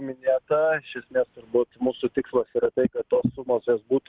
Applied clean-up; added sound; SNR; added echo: none; none; none; none.